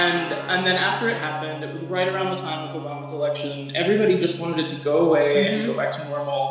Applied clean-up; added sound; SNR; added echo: none; Guitar; 13 dB; reverberation time 1.1 s.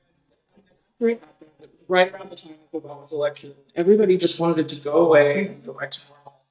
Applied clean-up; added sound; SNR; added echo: neural mask model DeepFilterNet 3.